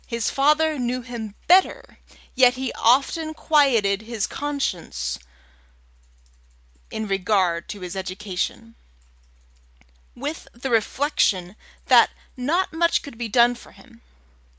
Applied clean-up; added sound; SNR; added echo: none; none; none; none.